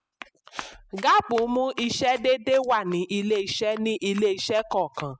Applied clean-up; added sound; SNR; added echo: classical method spectral subtraction.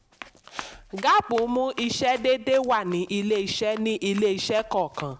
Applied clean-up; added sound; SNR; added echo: none; Run; 20 dB; none.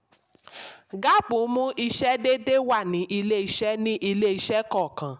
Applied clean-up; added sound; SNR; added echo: none; none; none; none.